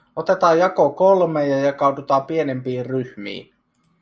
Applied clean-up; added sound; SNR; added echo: none; none; none; none.